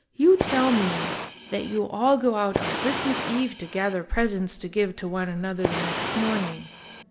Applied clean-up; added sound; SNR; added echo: none; Fire; 5 dB; reverberation time 2.2 s.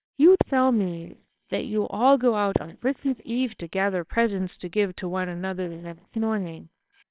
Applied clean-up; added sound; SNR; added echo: neural separator model SepFormer WHAMR!.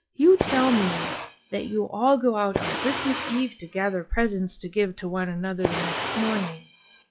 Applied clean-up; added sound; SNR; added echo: classical method WPE with log-MMSE.